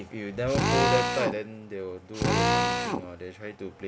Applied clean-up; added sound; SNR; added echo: none; Drill; -5 dB; none.